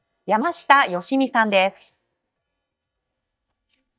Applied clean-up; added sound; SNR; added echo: neural mask model DeepFilterNet 3.